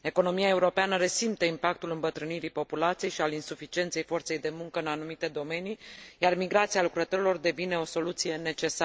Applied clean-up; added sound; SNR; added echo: none; none; none; none.